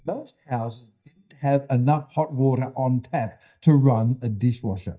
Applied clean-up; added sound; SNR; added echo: neural mask model DeepFilterNet 3.